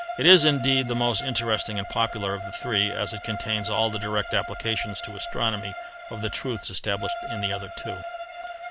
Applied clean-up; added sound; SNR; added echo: none; Bowed string instrument; 9 dB; none.